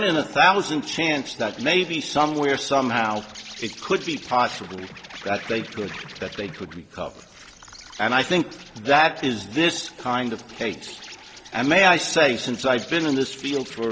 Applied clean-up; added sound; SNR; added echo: none; Insect; 18 dB; none.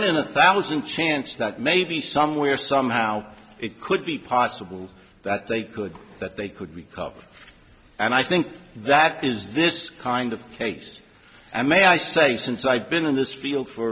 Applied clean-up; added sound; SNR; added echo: none; none; none; none.